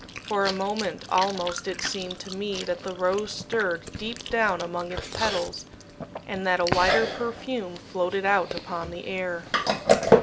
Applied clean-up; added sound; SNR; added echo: none; Chewing, mastication; 2 dB; none.